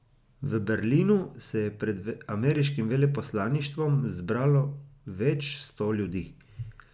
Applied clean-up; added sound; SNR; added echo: none; none; none; none.